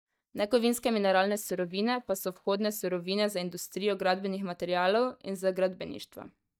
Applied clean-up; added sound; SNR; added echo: neural mask model DeepFilterNet 3.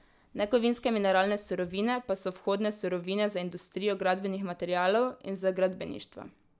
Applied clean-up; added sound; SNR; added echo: none; none; none; none.